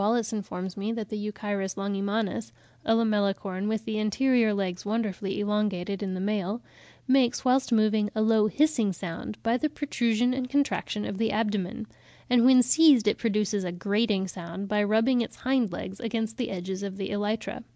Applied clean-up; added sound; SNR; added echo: none; none; none; none.